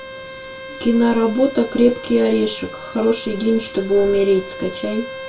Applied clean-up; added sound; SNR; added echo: none; Bowed string instrument; 15 dB; reverberation time 0.2 s.